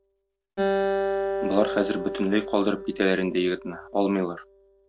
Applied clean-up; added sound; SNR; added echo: none; Acoustic guitar; 3 dB; none.